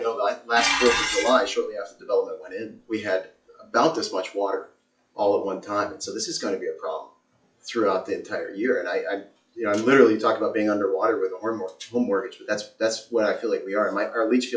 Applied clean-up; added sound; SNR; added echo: classical method log-MMSE.